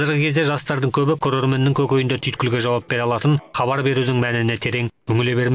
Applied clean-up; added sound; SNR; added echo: none; none; none; none.